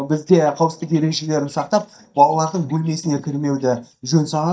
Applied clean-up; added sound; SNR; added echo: neural mask model DeepFilterNet 3.